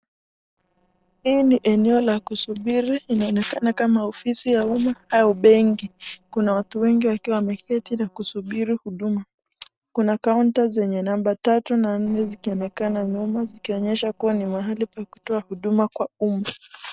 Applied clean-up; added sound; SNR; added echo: neural separator model SepFormer DNS4.